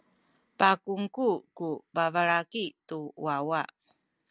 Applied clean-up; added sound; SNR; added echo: none; none; none; none.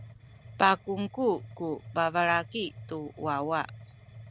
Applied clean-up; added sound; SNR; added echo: none; Mechanisms; 17 dB; none.